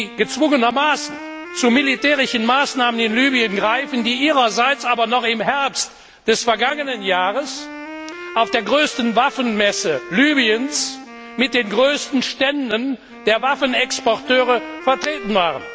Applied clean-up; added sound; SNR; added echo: none; Wind instrument, woodwind instrument; 16 dB; none.